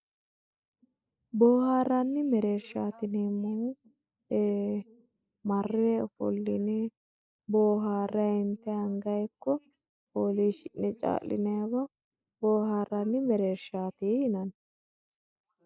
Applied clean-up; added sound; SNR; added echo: neural mask model Resemble Enhance denoiser.